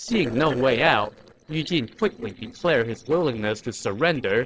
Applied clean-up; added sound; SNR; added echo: neural separator model SepFormer DNS4.